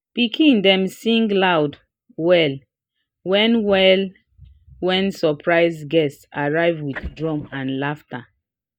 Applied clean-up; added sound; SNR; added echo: neural mask model DeepFilterNet 3.